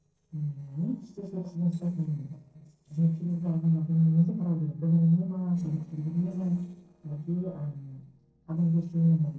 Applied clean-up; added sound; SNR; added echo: neural separator model SepFormer DNS4.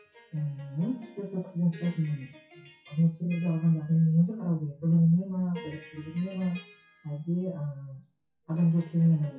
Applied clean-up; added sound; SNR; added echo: classical method WPE with log-MMSE.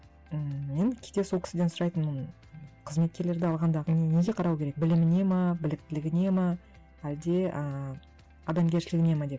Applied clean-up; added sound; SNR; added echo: none; none; none; none.